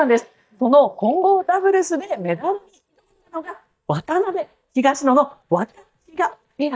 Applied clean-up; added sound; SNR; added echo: neural mask model DeepFilterNet 3.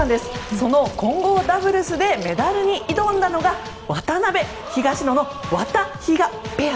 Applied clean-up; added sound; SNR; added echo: none; Sink (filling or washing) / Water tap, faucet; 19 dB; none.